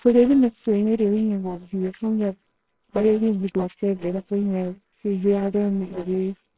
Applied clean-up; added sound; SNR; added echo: neural separator model SepFormer WHAMR!.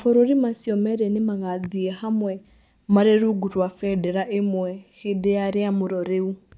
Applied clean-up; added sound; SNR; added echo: none; none; none; none.